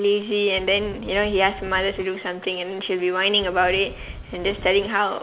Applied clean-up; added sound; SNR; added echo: none; Wind; 14 dB; none.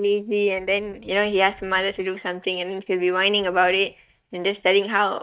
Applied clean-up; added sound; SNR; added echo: neural mask model DeepFilterNet 3.